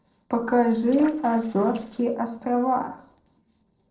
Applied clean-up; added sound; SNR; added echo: neural separator model SepFormer DNS4.